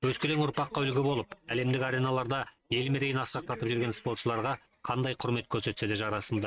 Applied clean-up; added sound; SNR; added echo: neural mask model RNNoise.